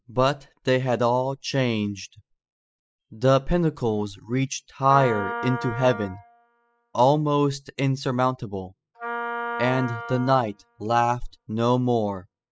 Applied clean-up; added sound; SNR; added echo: classical method spectral subtraction.